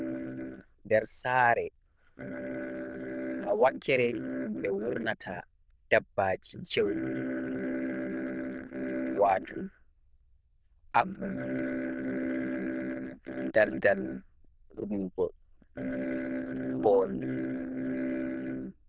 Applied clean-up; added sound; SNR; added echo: neural diffusion model UNIVERSE++.